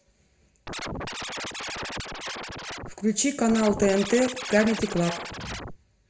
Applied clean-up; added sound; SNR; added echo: none; Scratching (performance technique); 8 dB; reverberation time 0.5 s.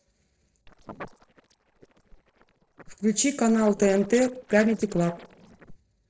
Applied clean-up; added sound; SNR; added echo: neural separator model SepFormer DNS4.